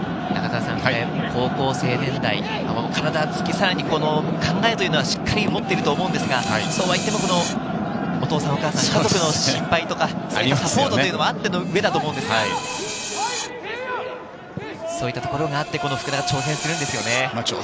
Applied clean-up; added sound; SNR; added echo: none; Screech; 12 dB; none.